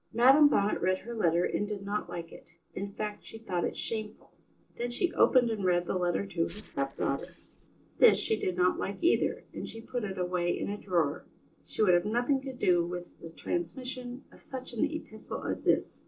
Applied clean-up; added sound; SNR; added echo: neural separator model SepFormer DNS4.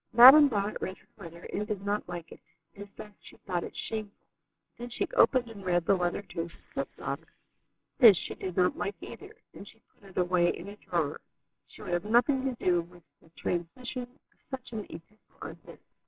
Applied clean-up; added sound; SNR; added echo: neural separator model SepFormer WHAMR!.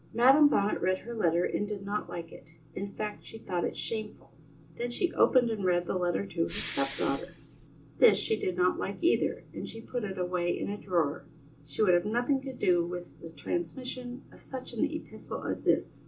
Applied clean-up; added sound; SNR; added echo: none; Respiratory sounds; 12 dB; reverberation time 0.2 s.